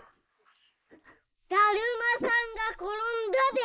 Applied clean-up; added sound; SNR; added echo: neural mask model Resemble Enhance denoiser.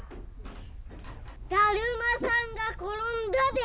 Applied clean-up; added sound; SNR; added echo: none; Dog; 11 dB; none.